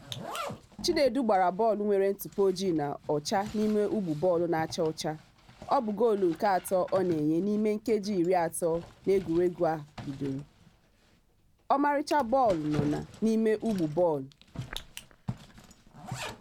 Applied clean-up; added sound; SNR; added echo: none; Zipper (clothing); 16 dB; none.